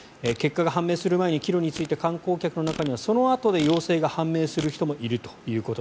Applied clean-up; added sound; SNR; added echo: none; Fart; 19 dB; none.